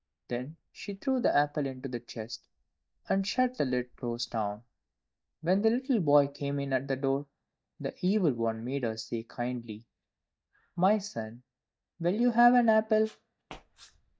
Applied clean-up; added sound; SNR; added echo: neural mask model DeepFilterNet 3.